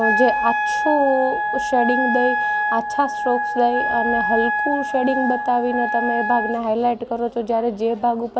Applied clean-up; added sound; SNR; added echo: none; Wind instrument, woodwind instrument; 2 dB; none.